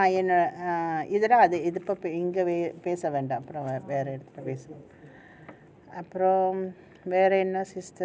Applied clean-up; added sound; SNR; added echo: none; none; none; none.